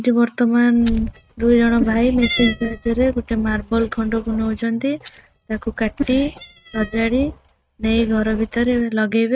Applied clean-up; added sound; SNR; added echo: neural mask model RNNoise.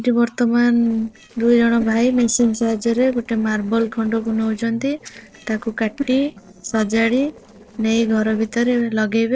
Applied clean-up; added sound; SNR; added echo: neural separator model SepFormer DNS4.